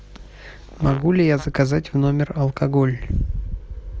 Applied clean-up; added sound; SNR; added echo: none; Fart; 19 dB; none.